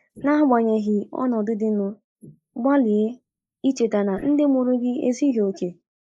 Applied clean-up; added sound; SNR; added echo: neural mask model Resemble Enhance denoiser.